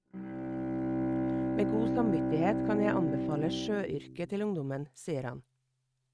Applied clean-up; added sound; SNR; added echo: neural mask model RNNoise.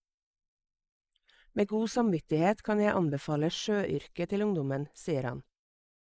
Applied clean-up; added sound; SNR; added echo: neural mask model Resemble Enhance denoiser.